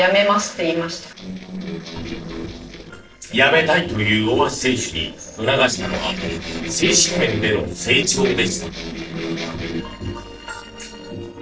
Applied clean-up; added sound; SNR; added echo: neural separator model SepFormer DNS4.